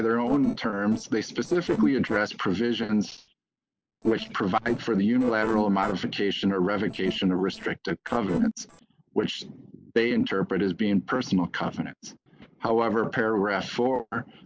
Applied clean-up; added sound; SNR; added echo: neural separator model SepFormer DNS4.